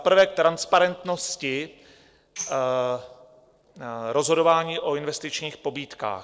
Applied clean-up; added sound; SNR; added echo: neural separator model SepFormer DNS4.